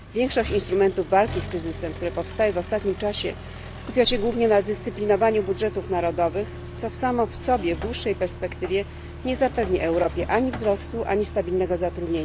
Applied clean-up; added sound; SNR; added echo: none; Accelerating, revving, vroom; 11 dB; none.